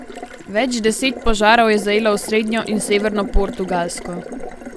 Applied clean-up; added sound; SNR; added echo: none; Water tap, faucet; 13 dB; none.